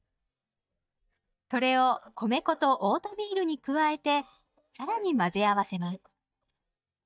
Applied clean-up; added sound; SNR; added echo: neural mask model DeepFilterNet 3.